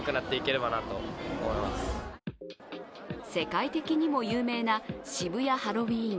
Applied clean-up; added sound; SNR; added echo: none; none; none; none.